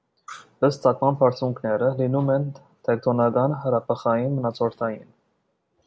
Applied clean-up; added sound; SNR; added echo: none; none; none; none.